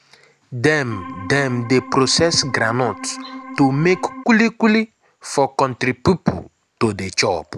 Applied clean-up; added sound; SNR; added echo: none; Organ; 14 dB; none.